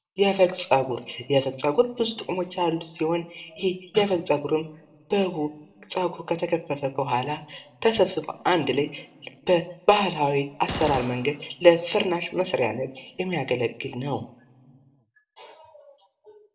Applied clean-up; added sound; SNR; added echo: none; Gunshot, gunfire; 12 dB; reverberation time 0.9 s.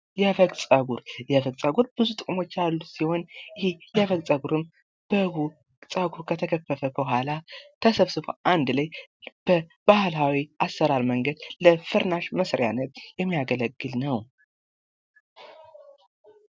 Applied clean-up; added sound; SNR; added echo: none; none; none; none.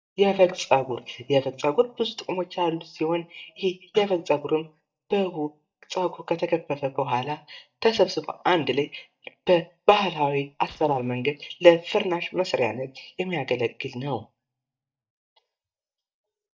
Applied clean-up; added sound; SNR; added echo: neural mask model DeepFilterNet 3.